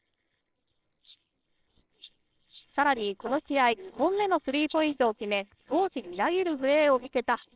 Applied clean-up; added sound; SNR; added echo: neural separator model SepFormer WHAMR!.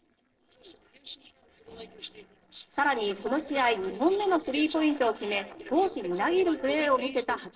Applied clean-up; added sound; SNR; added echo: neural separator model SepFormer DNS4.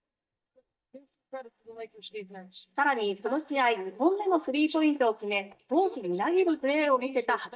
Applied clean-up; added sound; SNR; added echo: neural mask model DeepFilterNet 3.